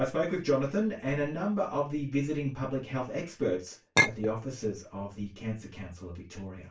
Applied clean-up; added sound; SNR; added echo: none; Chink, clink; -4 dB; reverberation time 0.2 s.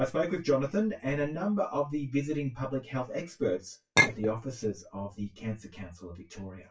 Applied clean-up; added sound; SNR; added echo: classical method WPE with log-MMSE.